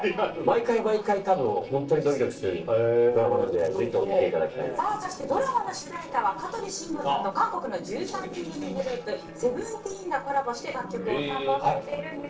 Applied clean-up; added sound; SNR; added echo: neural separator model SepFormer DNS4.